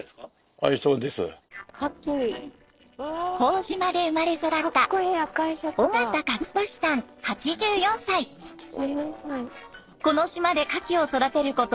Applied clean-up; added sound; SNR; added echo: neural separator model SepFormer DNS4.